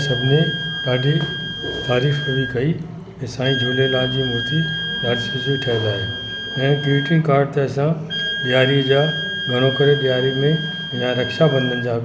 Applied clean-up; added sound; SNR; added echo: none; Wind instrument, woodwind instrument; 7 dB; none.